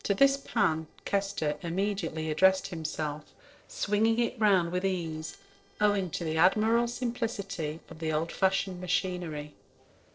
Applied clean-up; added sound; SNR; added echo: neural separator model SepFormer DNS4.